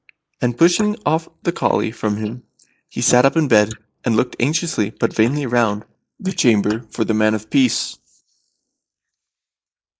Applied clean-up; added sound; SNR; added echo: neural mask model Resemble Enhance denoiser.